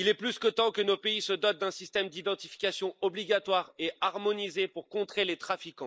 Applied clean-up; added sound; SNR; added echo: neural mask model Resemble Enhance denoiser.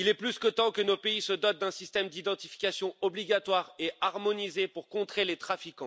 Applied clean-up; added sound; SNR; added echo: none; none; none; none.